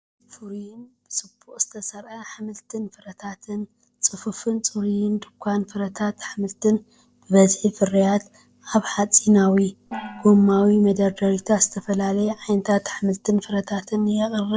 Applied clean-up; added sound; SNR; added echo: neural separator model SepFormer DNS4.